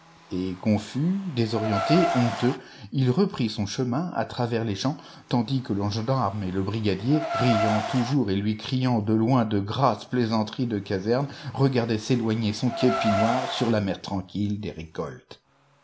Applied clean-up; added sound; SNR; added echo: none; Car; 9 dB; none.